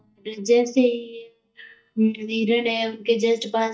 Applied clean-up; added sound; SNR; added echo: neural mask model DeepFilterNet 3.